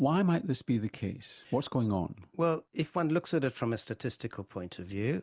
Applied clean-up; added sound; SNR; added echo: none; none; none; none.